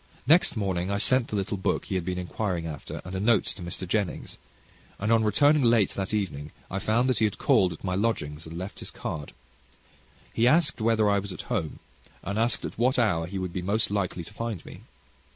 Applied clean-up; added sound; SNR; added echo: none; none; none; none.